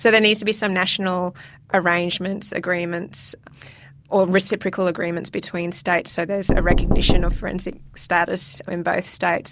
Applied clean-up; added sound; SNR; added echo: none; Knock; -3 dB; none.